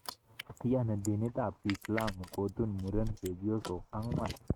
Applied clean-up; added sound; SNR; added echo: neural mask model RNNoise.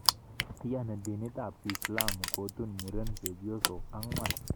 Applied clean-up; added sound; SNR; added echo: none; Crushing; -1 dB; none.